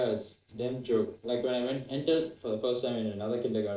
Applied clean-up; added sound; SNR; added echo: neural separator model SepFormer DNS4.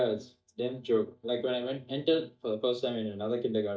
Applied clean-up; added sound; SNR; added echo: neural mask model DeepFilterNet 3.